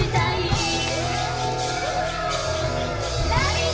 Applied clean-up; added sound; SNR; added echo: none; Bird vocalization, bird call, bird song; 17 dB; reverberation time 2.4 s.